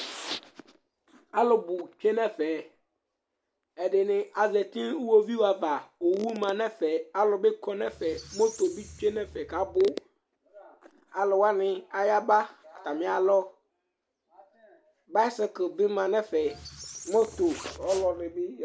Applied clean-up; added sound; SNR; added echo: none; Squeak; 19 dB; none.